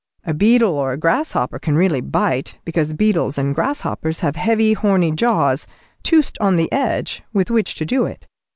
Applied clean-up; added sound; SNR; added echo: none; none; none; none.